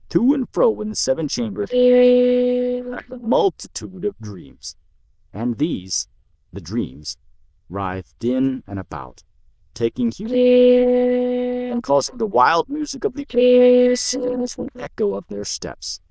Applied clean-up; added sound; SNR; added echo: neural diffusion model UNIVERSE++.